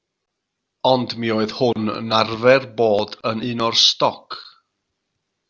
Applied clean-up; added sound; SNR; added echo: none; none; none; none.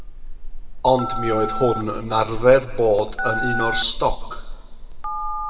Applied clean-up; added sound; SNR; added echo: none; Telephone; 4 dB; reverberation time 1.1 s.